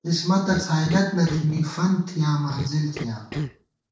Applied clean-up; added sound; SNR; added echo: neural separator model SepFormer DNS4.